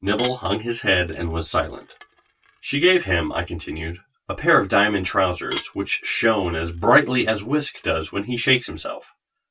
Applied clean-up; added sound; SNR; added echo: none; Dishes, pots, and pans / Glass; 19 dB; reverberation time 0.1 s.